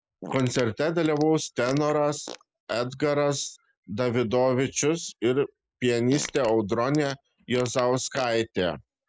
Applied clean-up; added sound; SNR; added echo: neural mask model Resemble Enhance denoiser.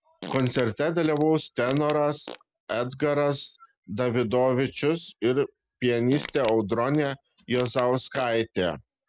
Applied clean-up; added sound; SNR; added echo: none; Fart; 16 dB; none.